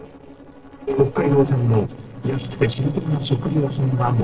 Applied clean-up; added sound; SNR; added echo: neural separator model SepFormer DNS4.